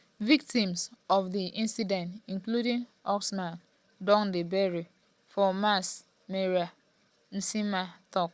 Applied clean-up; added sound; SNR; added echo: none; none; none; none.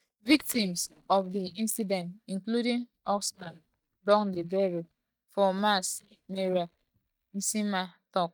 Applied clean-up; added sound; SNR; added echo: neural mask model DeepFilterNet 3.